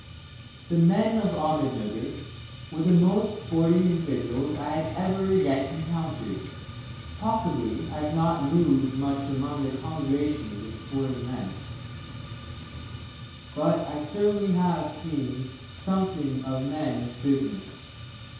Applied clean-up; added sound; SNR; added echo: none; Fire; 11 dB; reverberation time 0.8 s.